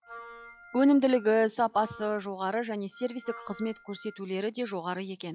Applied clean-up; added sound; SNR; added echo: classical method log-MMSE.